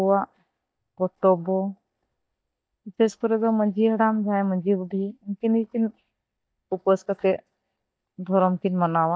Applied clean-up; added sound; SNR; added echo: neural mask model DeepFilterNet 3.